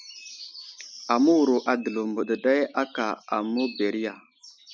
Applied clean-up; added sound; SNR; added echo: none; none; none; none.